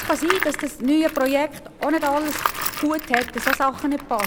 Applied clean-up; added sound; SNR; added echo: none; Tools; 6 dB; none.